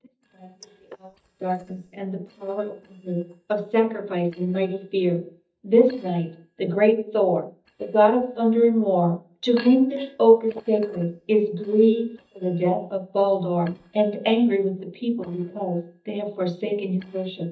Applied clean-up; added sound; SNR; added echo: neural mask model DeepFilterNet 3.